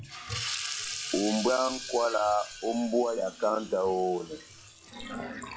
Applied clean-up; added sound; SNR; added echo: classical method log-MMSE.